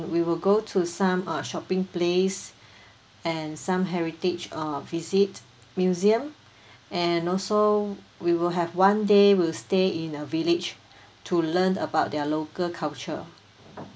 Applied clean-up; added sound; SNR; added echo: none; none; none; none.